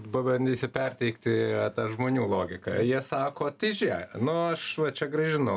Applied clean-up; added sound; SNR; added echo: none; none; none; none.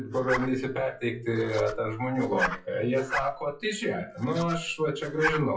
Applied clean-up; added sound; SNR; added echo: classical method WPE with log-MMSE.